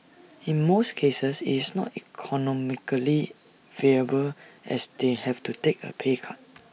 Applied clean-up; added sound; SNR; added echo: none; none; none; none.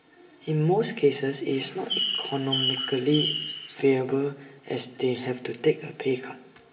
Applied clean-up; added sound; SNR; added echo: none; Bird; 2 dB; reverberation time 0.9 s.